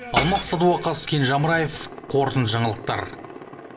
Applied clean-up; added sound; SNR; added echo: none; Shatter / Crushing; 10 dB; reverberation time 0.4 s.